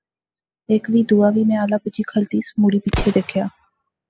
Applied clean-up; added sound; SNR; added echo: classical method spectral subtraction.